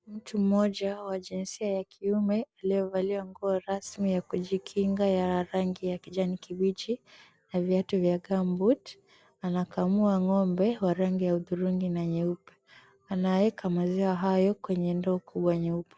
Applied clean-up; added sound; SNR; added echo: none; none; none; none.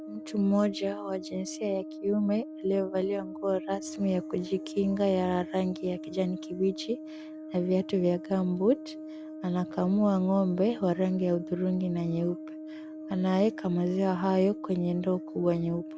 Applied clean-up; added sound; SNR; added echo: none; Brass instrument; 12 dB; none.